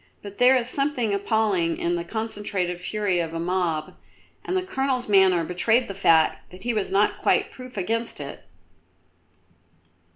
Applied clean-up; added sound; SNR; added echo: none; none; none; none.